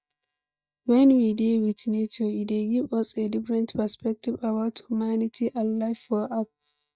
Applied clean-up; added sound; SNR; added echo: neural mask model DeepFilterNet 3.